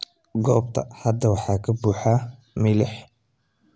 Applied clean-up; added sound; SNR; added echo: none; none; none; none.